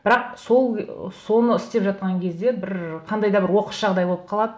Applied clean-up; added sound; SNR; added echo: none; none; none; none.